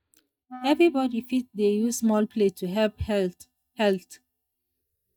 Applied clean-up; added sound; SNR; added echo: neural mask model DeepFilterNet 3.